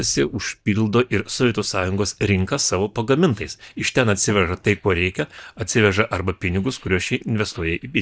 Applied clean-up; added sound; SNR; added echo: neural mask model DeepFilterNet 3.